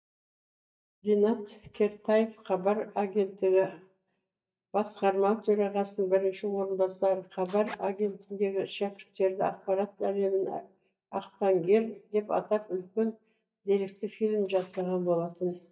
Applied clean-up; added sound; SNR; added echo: neural mask model DeepFilterNet 3.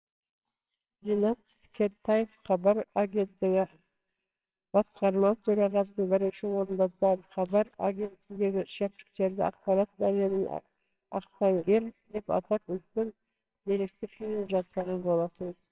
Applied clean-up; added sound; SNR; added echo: neural separator model SepFormer WHAMR!.